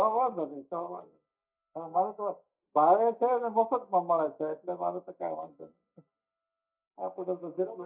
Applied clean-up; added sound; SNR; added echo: neural mask model DeepFilterNet 3.